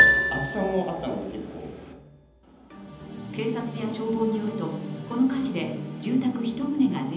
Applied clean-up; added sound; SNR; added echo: none; Piano; 2 dB; reverberation time 0.9 s.